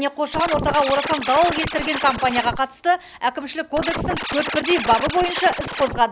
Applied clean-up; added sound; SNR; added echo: none; Scratching (performance technique); 6 dB; none.